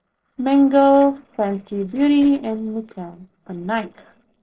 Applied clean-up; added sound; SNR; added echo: neural separator model SepFormer DNS4.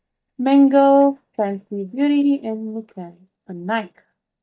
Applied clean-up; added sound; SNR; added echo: neural mask model DeepFilterNet 3.